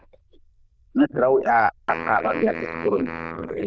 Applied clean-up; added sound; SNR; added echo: neural diffusion model UNIVERSE++.